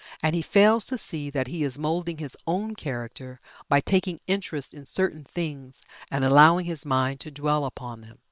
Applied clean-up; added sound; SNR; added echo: neural separator model SepFormer WHAM!.